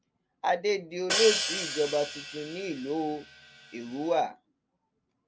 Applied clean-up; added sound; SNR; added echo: none; Hi-hat; 3 dB; none.